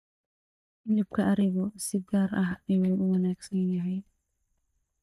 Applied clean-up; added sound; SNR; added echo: neural mask model DeepFilterNet 3.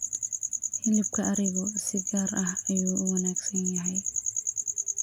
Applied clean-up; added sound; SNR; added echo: none; none; none; none.